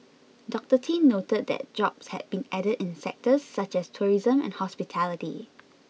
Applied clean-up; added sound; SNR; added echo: none; none; none; none.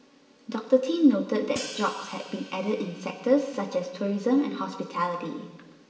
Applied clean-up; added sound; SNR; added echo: none; Hi-hat; 16 dB; reverberation time 1.3 s.